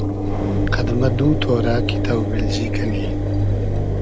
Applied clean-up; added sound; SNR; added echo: none; Engine; -4 dB; none.